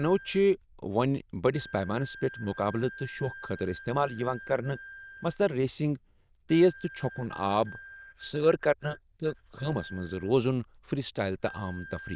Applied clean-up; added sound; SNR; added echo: neural diffusion model UNIVERSE++.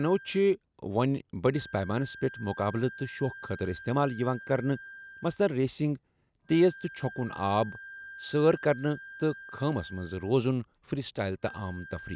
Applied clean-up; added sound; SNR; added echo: none; Wind instrument, woodwind instrument; 18 dB; none.